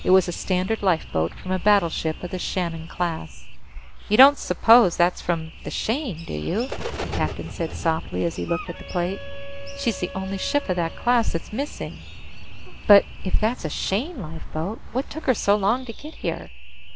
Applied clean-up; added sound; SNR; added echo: none; Bird + Wind instrument, woodwind instrument; 16 dB; none.